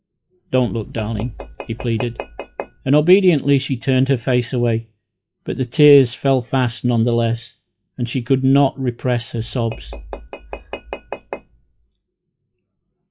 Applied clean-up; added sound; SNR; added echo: classical method log-MMSE.